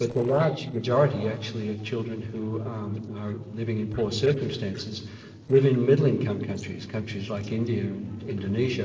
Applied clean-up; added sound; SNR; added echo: neural separator model SepFormer DNS4.